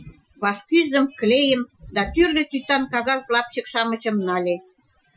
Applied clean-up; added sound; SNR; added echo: classical method Wiener filter.